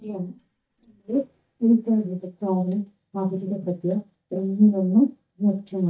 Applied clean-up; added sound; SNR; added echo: neural mask model DeepFilterNet 3.